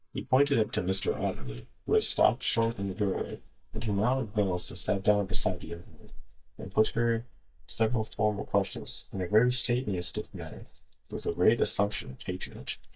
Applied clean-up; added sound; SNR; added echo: neural mask model DeepFilterNet 3.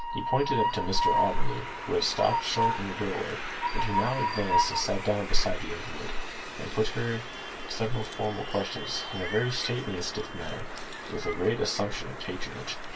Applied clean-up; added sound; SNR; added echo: none; Train; 4 dB; reverberation time 0.1 s.